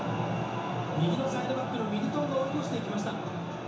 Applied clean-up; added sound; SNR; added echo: none; none; none; reverberation time 0.7 s.